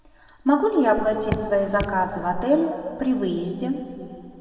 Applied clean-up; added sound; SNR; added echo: none; Raindrop / Drip; 8 dB; reverberation time 2.3 s.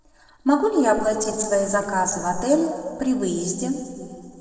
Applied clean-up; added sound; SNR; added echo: neural separator model SepFormer DNS4.